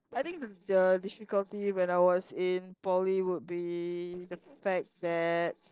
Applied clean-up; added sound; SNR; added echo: neural separator model SepFormer DNS4.